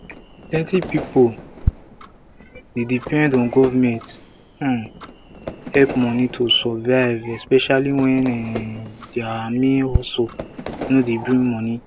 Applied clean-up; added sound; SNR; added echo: none; Fire / Fireworks + Tick-tock; 11 dB; none.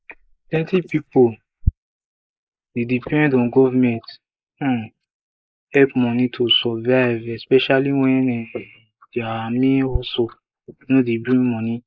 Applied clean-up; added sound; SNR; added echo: neural mask model Resemble Enhance denoiser.